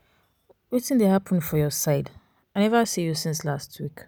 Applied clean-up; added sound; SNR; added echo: none; none; none; none.